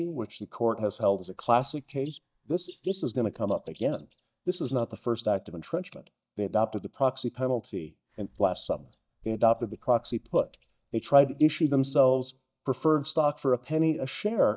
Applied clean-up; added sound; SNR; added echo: neural mask model DeepFilterNet 3.